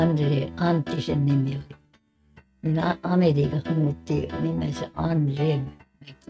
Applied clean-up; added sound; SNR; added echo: neural mask model RNNoise.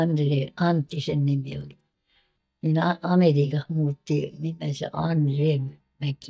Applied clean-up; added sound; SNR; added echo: neural mask model DeepFilterNet 3.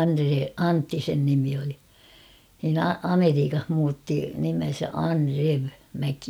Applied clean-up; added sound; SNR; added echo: none; none; none; none.